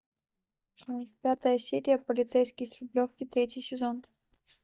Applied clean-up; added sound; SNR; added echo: neural mask model DeepFilterNet 3.